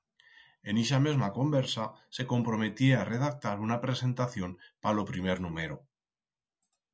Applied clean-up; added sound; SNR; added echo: none; none; none; none.